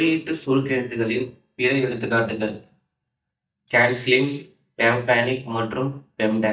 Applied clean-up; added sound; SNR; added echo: neural mask model DeepFilterNet 3.